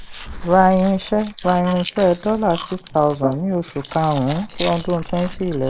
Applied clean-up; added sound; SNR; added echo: neural mask model Resemble Enhance denoiser.